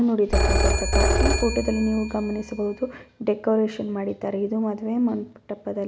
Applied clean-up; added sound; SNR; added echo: none; Telephone; -2 dB; none.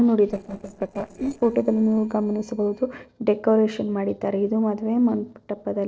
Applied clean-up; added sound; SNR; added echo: neural separator model SepFormer DNS4.